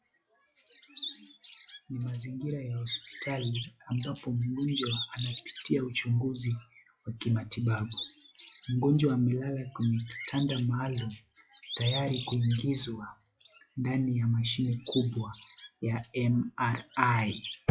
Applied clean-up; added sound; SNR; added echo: classical method log-MMSE.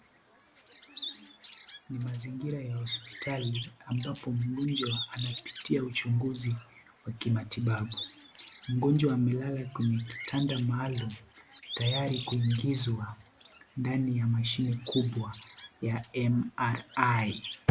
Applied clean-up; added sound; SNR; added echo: none; Bird; 12 dB; none.